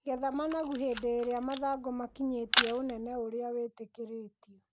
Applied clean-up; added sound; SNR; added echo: none; Camera; 0 dB; none.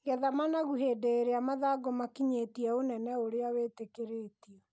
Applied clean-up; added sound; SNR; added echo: none; none; none; none.